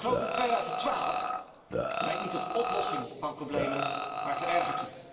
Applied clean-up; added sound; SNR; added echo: none; Burping, eructation; -1 dB; reverberation time 2.1 s.